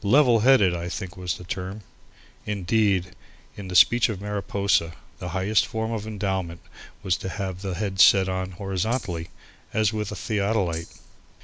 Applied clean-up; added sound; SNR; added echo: none; Rattle (instrument); 16 dB; none.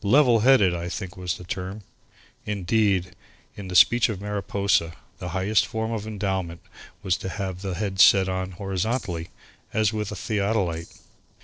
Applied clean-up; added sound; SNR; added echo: neural separator model SepFormer DNS4.